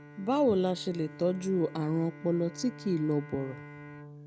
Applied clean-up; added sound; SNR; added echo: none; Bowed string instrument; 16 dB; none.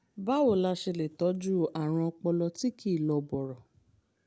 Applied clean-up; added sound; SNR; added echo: none; none; none; none.